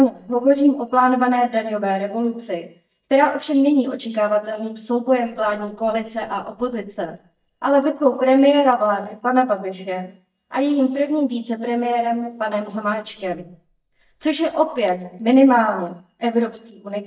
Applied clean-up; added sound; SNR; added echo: neural mask model DeepFilterNet 3.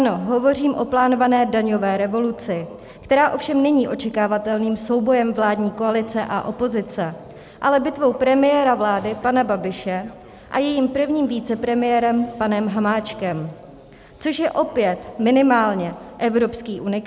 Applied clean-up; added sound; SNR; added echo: none; none; none; none.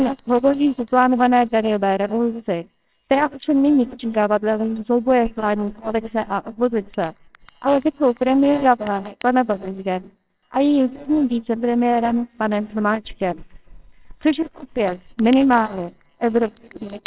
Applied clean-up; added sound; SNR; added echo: neural separator model SepFormer WHAMR!.